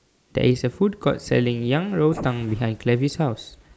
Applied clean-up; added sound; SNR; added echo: neural mask model Resemble Enhance denoiser.